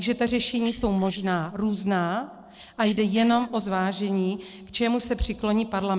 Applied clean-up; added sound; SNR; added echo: neural separator model SepFormer DNS4.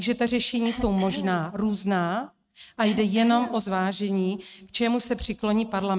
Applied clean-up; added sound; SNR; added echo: neural mask model RNNoise.